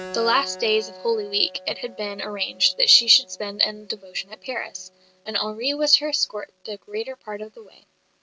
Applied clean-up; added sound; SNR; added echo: none; Keyboard (musical); 20 dB; none.